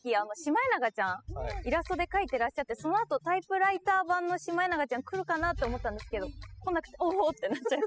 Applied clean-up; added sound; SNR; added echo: classical method spectral subtraction.